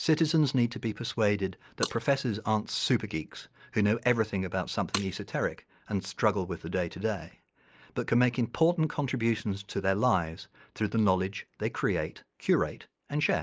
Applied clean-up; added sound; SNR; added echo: neural mask model Resemble Enhance denoiser.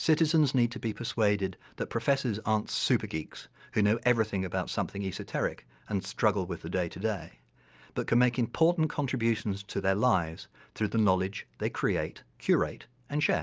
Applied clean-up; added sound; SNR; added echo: none; none; none; none.